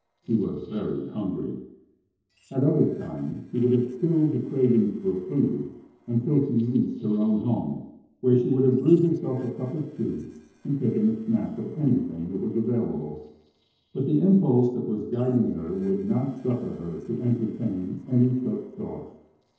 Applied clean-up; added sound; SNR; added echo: neural separator model SepFormer DNS4.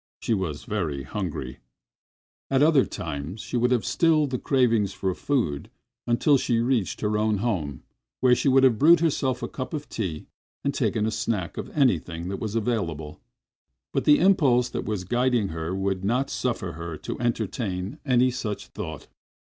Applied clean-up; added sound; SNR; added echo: none; none; none; none.